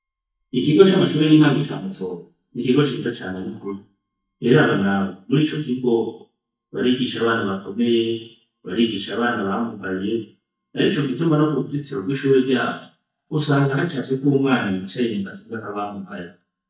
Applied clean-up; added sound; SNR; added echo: neural mask model DeepFilterNet 3.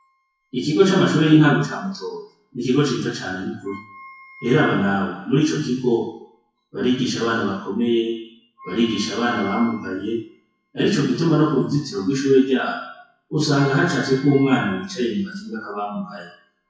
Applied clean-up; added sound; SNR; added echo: classical method WPE with log-MMSE.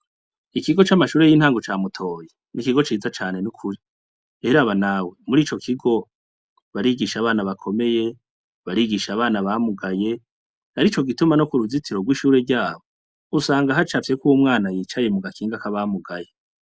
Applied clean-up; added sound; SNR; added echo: none; none; none; none.